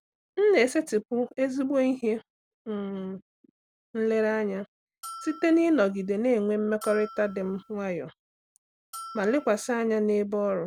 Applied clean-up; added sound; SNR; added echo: none; Bell; 17 dB; none.